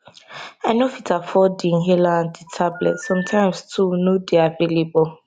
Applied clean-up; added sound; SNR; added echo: none; Telephone; 17 dB; none.